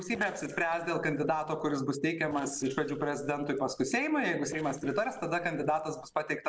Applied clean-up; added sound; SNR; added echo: neural separator model SepFormer DNS4.